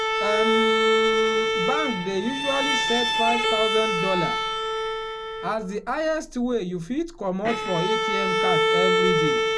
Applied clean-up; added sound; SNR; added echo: none; Bowed string instrument; -4 dB; none.